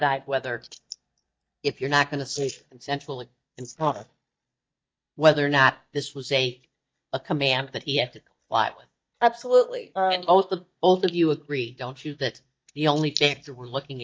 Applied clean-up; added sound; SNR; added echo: neural mask model DeepFilterNet 3.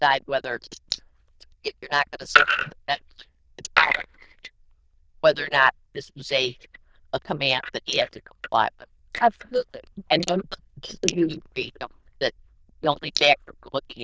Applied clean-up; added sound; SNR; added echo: neural diffusion model UNIVERSE++.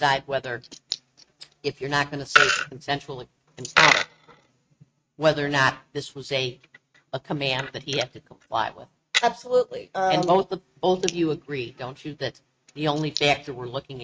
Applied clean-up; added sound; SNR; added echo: neural mask model RNNoise.